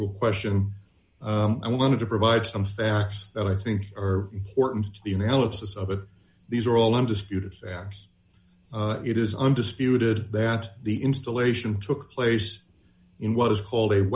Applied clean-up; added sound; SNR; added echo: none; none; none; none.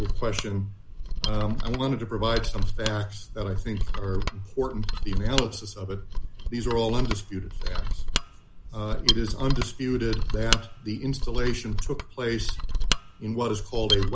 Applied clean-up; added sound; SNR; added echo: none; Mechanisms; -3 dB; none.